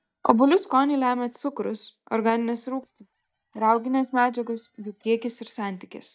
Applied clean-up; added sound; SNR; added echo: neural mask model DeepFilterNet 3.